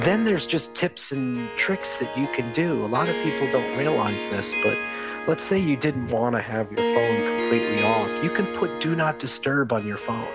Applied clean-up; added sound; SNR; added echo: none; Harp; 4 dB; none.